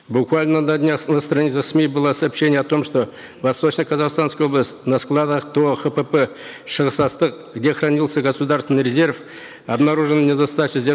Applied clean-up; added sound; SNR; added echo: none; none; none; none.